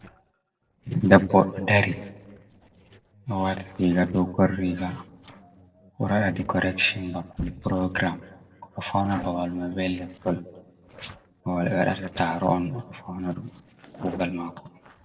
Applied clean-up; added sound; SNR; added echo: neural separator model SepFormer DNS4.